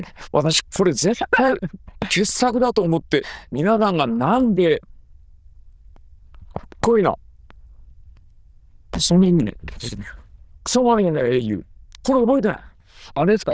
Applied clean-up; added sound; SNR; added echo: neural diffusion model UNIVERSE++.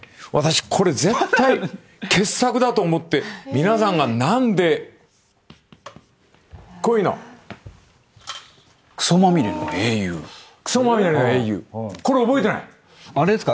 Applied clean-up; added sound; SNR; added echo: none; none; none; none.